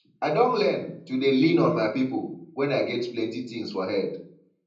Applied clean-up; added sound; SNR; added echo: none; none; none; reverberation time 0.6 s.